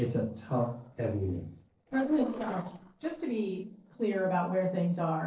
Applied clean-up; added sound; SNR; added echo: neural separator model SepFormer DNS4.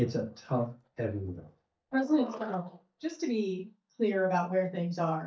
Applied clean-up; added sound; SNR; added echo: neural mask model DeepFilterNet 3.